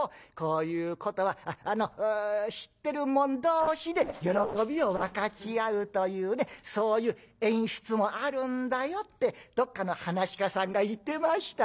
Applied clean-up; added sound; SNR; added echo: neural separator model SepFormer DNS4.